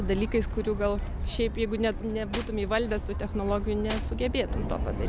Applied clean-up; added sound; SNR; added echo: none; Cutlery, silverware; 15 dB; none.